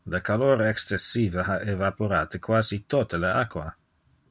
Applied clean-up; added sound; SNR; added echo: none; none; none; none.